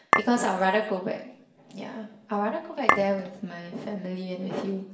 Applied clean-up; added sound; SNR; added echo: none; Chink, clink; -4 dB; reverberation time 0.7 s.